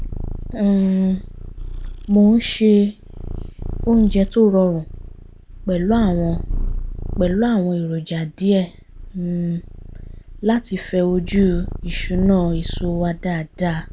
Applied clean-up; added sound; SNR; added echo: none; Purr; 9 dB; none.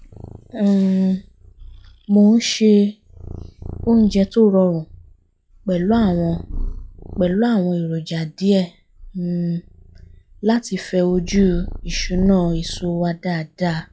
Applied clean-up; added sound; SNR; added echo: classical method log-MMSE.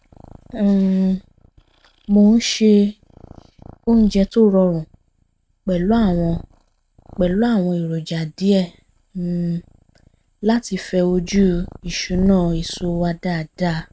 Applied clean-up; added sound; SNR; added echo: neural mask model RNNoise.